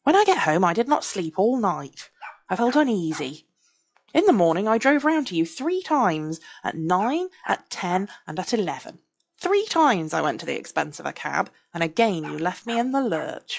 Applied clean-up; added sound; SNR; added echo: classical method log-MMSE.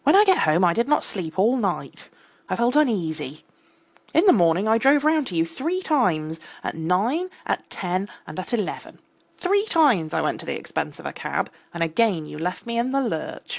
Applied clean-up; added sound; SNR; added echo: none; none; none; none.